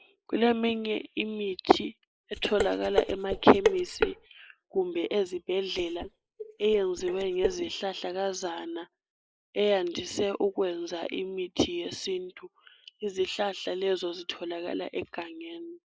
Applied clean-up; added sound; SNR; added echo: neural mask model Resemble Enhance denoiser.